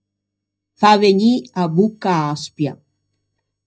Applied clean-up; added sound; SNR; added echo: neural mask model DeepFilterNet 3.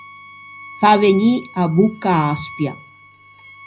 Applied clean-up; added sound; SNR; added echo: none; Bowed string instrument; 17 dB; reverberation time 0.4 s.